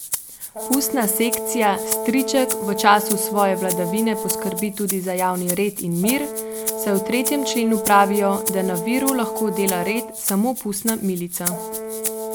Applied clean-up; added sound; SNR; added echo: none; Brass instrument + Rattle (instrument); 5 dB; none.